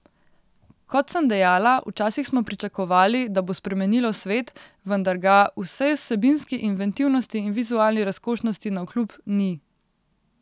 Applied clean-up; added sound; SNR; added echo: none; none; none; none.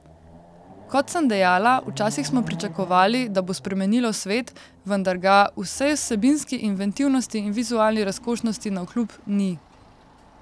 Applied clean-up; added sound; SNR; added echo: none; Chatter / Car passing by / Motorcycle / Traffic noise, roadway noise / Accelerating, revving, vroom; 19 dB; none.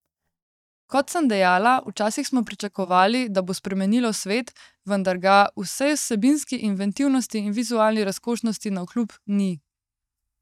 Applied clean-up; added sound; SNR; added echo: neural mask model DeepFilterNet 3.